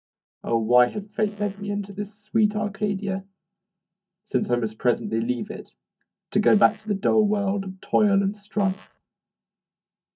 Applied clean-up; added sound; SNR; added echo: neural mask model DeepFilterNet 3.